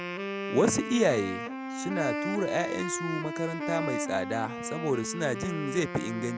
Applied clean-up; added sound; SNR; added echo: none; Wind instrument, woodwind instrument; 5 dB; none.